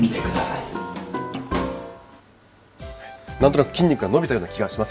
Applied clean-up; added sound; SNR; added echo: none; Bowed string instrument; 12 dB; none.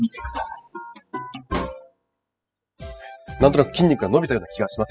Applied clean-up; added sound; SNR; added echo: classical method spectral subtraction.